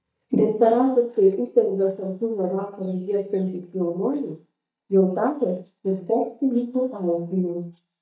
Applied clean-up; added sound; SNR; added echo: neural mask model DeepFilterNet 3.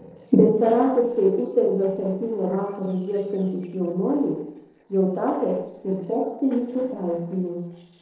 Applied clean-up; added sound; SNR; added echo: neural separator model SepFormer DNS4.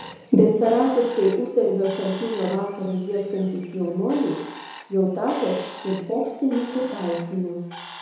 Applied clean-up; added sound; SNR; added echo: none; Bird; 18 dB; reverberation time 1.0 s.